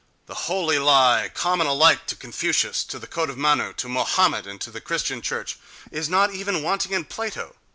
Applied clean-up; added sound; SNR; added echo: none; none; none; none.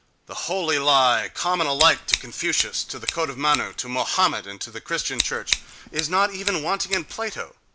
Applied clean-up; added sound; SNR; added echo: none; Scissors; 6 dB; none.